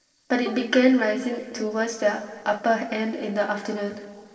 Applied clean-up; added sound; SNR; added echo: neural separator model SepFormer DNS4.